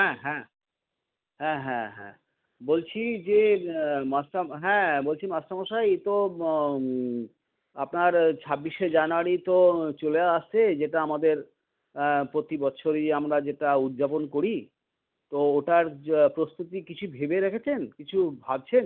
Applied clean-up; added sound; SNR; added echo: none; none; none; none.